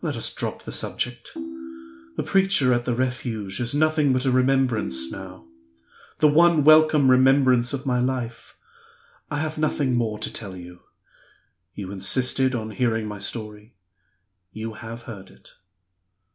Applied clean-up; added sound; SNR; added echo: none; Ringtone; 12 dB; none.